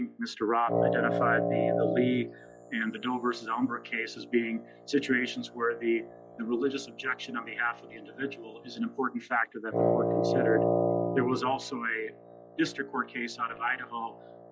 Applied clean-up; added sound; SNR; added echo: classical method log-MMSE.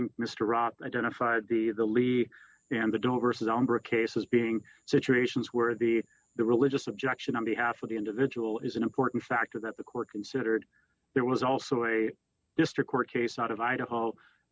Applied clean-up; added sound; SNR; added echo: none; none; none; none.